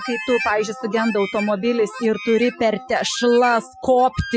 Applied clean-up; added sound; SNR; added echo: classical method Wiener filter.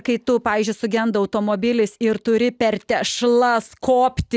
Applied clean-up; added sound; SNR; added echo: none; none; none; none.